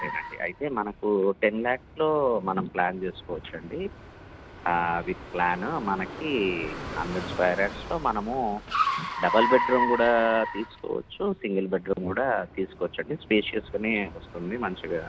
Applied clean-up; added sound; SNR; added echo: none; Car; 7 dB; none.